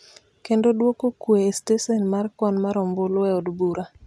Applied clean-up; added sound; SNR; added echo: none; none; none; none.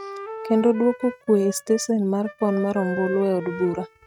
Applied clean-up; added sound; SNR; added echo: neural mask model RNNoise.